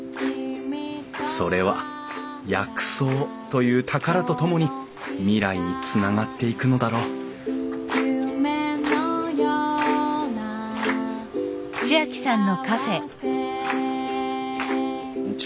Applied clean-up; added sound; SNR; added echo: none; none; none; none.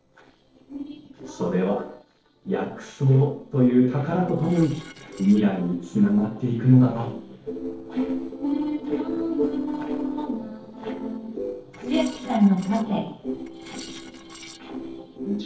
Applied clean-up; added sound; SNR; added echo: neural separator model SepFormer DNS4.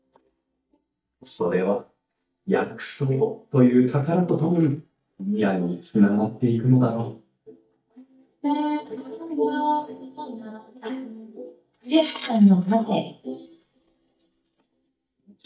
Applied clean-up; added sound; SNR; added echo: neural mask model DeepFilterNet 3.